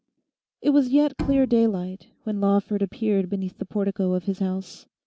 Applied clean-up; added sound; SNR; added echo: none; Bowed string instrument; 12 dB; none.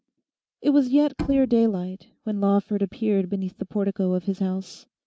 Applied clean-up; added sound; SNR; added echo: neural mask model RNNoise.